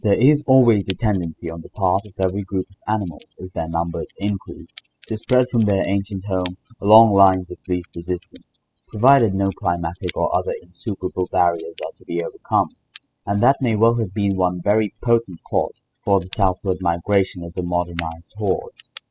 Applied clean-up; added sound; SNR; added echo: classical method spectral subtraction.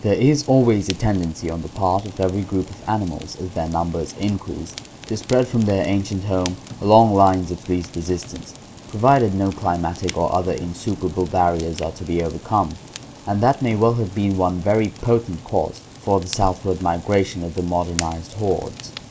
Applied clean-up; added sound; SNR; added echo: none; Fire; 17 dB; none.